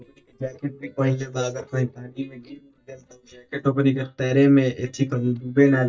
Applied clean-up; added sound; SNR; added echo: neural mask model DeepFilterNet 3.